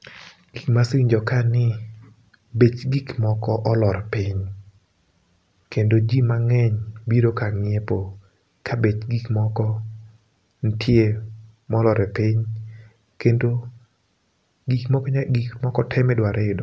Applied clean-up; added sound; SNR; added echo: none; none; none; none.